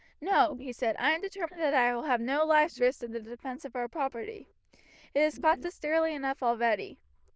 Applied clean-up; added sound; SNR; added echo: neural diffusion model UNIVERSE++.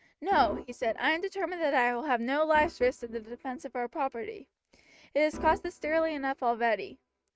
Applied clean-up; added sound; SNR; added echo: neural mask model RNNoise.